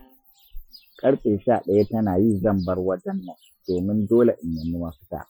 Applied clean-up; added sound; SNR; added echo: classical method Wiener filter.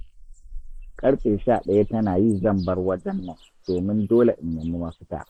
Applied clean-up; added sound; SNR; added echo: neural mask model Resemble Enhance denoiser.